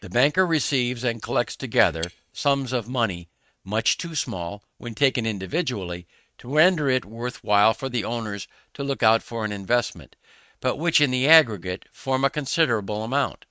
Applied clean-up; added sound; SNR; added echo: neural mask model RNNoise.